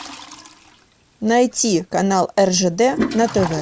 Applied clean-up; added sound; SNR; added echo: none; Toilet flush; 11 dB; none.